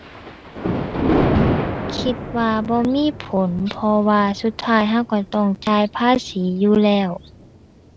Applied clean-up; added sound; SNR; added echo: none; Thunder; 5 dB; none.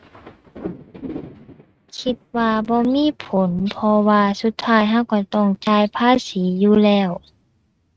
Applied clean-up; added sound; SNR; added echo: neural mask model RNNoise.